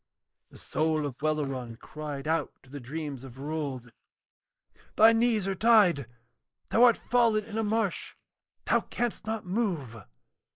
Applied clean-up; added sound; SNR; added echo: neural mask model Resemble Enhance denoiser.